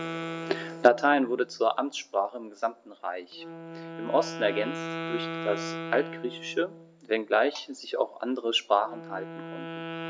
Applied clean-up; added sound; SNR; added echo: none; Wind instrument, woodwind instrument; 10 dB; none.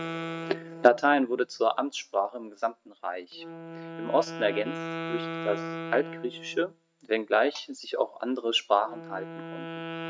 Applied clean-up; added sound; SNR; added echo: neural mask model RNNoise.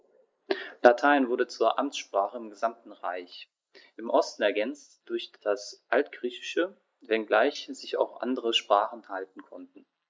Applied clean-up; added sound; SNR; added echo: neural mask model Resemble Enhance denoiser.